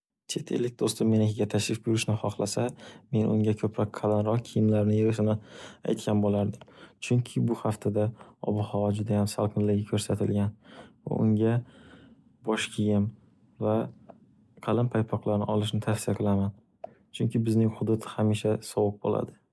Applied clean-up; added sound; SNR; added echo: none; none; none; none.